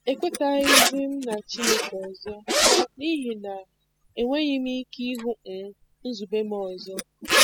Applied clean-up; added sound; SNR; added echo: classical method spectral subtraction.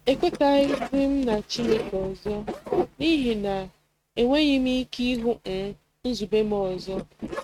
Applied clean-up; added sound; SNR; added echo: neural mask model RNNoise.